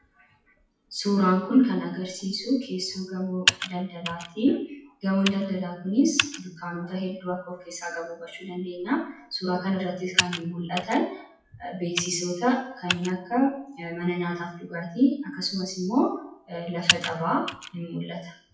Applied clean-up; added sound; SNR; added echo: classical method WPE with log-MMSE.